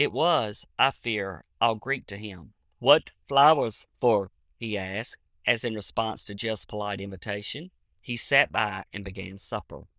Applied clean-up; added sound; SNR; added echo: neural diffusion model UNIVERSE++.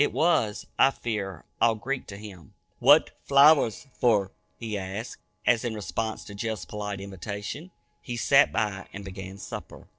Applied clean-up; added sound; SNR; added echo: neural separator model SepFormer DNS4.